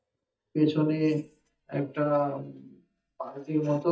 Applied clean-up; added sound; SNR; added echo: neural mask model DeepFilterNet 3.